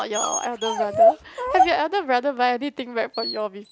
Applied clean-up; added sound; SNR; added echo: none; Dog; 0 dB; none.